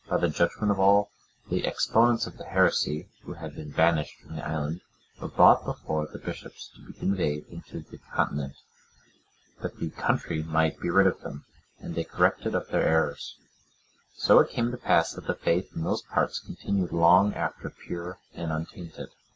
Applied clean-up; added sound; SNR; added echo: none; none; none; none.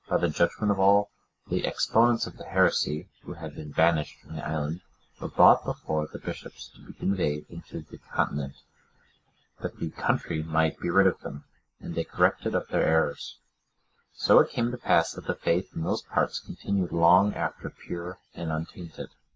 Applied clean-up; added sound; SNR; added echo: neural mask model Resemble Enhance denoiser.